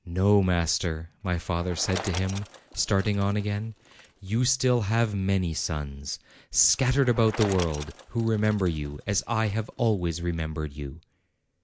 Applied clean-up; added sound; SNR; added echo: none; Bicycle; 18 dB; none.